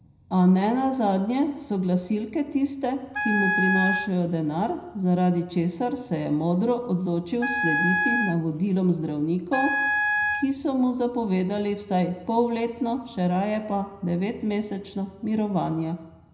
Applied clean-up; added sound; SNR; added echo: none; Wind instrument, woodwind instrument; 3 dB; reverberation time 0.7 s.